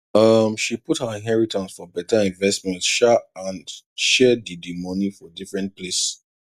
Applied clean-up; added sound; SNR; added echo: none; none; none; none.